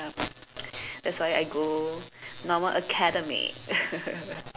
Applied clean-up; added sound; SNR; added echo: none; none; none; none.